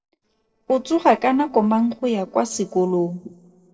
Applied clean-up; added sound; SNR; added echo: neural separator model SepFormer DNS4.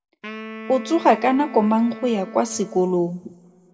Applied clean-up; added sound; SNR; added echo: none; Wind instrument, woodwind instrument; 16 dB; reverberation time 0.7 s.